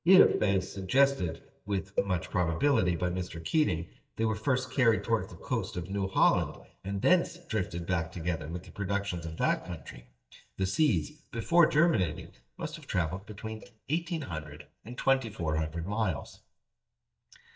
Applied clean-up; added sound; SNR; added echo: neural mask model DeepFilterNet 3.